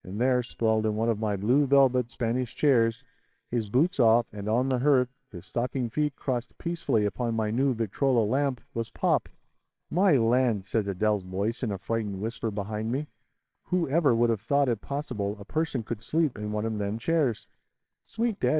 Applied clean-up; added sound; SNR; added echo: neural separator model SepFormer WHAMR!.